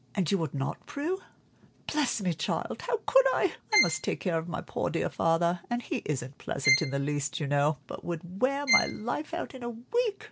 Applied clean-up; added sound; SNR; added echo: none; Bowed string instrument; 3 dB; none.